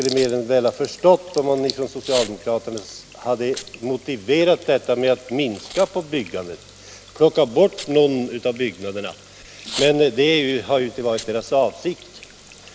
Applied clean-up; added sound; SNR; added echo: none; Packing tape, duct tape / Tearing + Sink (filling or washing) / Water tap, faucet; 17 dB; none.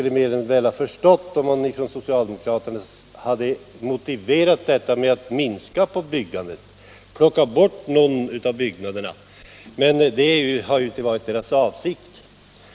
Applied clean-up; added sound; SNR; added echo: none; none; none; none.